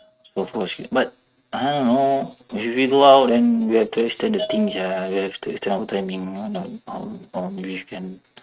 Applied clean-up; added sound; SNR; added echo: neural mask model RNNoise.